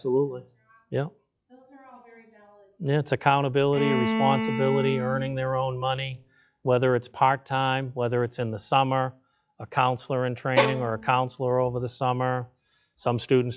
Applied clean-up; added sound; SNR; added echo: classical method log-MMSE.